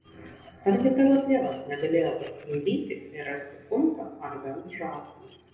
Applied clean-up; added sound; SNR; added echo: neural separator model SepFormer DNS4.